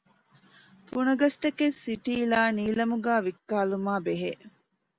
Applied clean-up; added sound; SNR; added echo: none; none; none; none.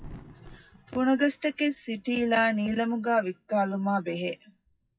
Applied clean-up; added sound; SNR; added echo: classical method WPE with log-MMSE.